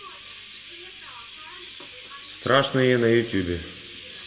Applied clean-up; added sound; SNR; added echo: none; Chirp, tweet; 16 dB; reverberation time 1.4 s.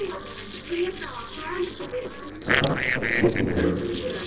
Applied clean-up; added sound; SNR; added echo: neural separator model SepFormer DNS4.